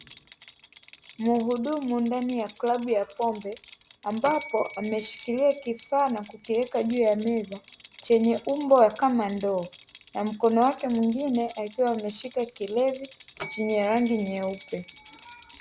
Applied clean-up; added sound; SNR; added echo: none; Bell + Rattle; 18 dB; none.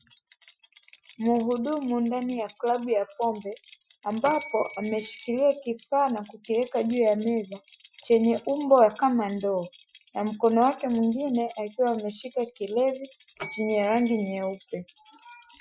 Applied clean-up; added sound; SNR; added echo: classical method Wiener filter.